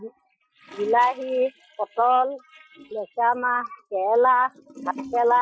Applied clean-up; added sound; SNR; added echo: classical method Wiener filter.